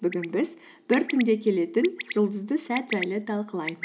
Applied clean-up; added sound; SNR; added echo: none; Bird; 13 dB; none.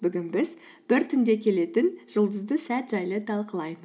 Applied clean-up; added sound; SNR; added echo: none; none; none; none.